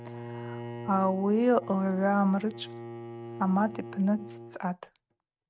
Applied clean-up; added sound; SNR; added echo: neural mask model RNNoise.